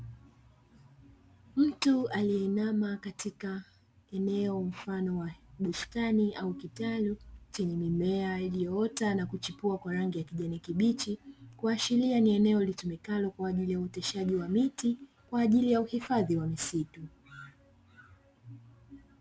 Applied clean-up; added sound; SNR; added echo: none; none; none; none.